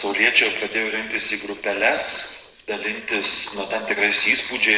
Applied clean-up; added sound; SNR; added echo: neural separator model SepFormer DNS4.